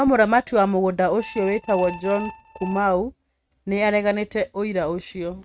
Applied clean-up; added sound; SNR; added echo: neural mask model RNNoise.